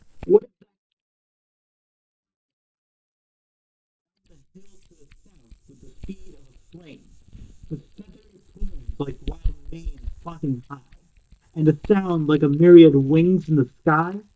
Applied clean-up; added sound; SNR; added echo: neural mask model DeepFilterNet 3.